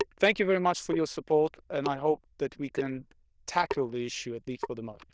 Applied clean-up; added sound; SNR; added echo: neural diffusion model UNIVERSE++.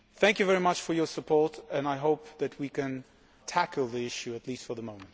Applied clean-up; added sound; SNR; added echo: none; none; none; none.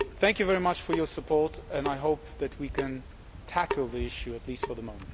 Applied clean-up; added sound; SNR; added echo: none; Drip / Sink (filling or washing) / Water tap, faucet; 8 dB; none.